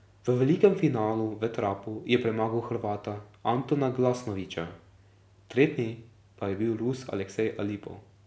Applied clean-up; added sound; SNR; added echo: none; none; none; none.